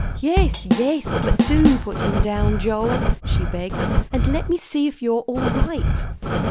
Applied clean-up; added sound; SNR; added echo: none; Breathing + Drum / Drum kit; -3 dB; none.